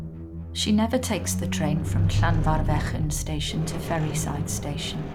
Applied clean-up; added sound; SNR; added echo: none; Squeak; -1 dB; none.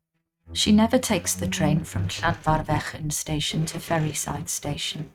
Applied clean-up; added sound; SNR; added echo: neural mask model RNNoise.